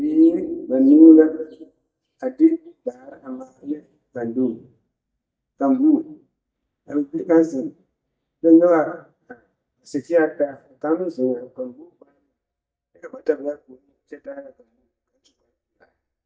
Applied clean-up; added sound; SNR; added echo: neural mask model DeepFilterNet 3.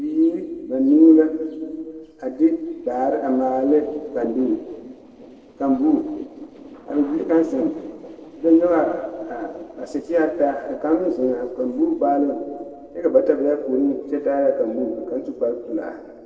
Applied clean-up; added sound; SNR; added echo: neural separator model SepFormer DNS4.